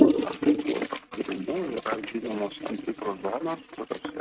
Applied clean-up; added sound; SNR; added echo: neural mask model RNNoise.